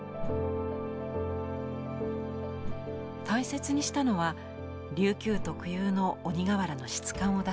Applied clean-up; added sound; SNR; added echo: none; Whoosh, swoosh, swish; 11 dB; none.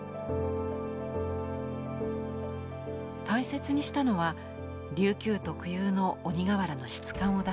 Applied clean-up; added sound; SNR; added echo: none; none; none; none.